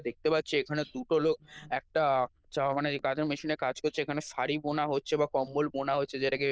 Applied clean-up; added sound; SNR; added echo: neural diffusion model UNIVERSE++.